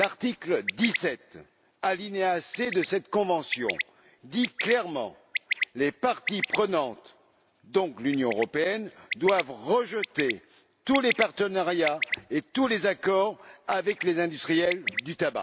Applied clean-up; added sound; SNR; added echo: none; Bird; 9 dB; none.